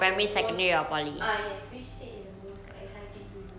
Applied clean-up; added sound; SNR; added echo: none; none; none; none.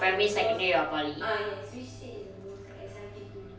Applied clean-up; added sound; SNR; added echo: none; none; none; reverberation time 0.3 s.